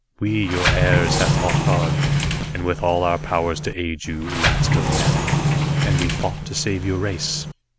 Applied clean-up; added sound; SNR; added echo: none; Sliding door; -3 dB; none.